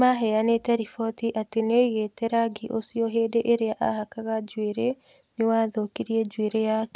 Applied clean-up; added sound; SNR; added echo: none; none; none; none.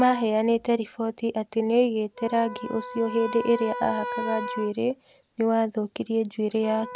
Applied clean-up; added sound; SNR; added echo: none; Wind instrument, woodwind instrument; 12 dB; none.